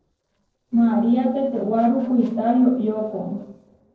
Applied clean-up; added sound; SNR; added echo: neural separator model SepFormer DNS4.